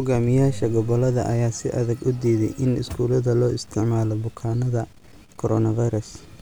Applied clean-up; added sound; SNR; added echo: none; none; none; none.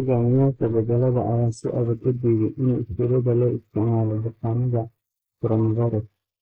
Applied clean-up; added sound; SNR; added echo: neural mask model Resemble Enhance denoiser.